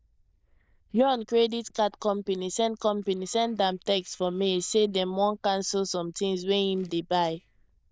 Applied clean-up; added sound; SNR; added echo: neural diffusion model UNIVERSE++.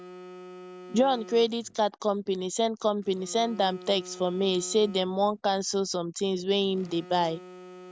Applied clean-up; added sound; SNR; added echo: none; Telephone; 19 dB; none.